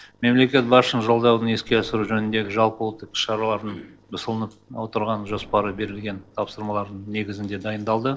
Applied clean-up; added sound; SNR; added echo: neural separator model SepFormer DNS4.